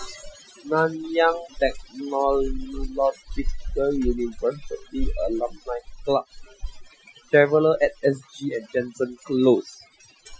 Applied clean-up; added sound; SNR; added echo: classical method Wiener filter.